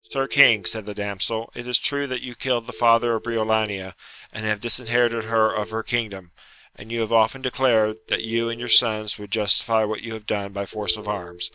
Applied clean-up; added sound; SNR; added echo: neural mask model DeepFilterNet 3.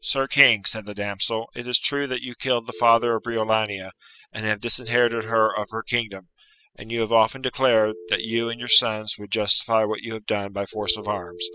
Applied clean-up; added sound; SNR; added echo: classical method spectral subtraction.